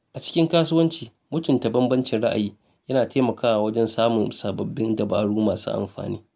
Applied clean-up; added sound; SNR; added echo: none; none; none; none.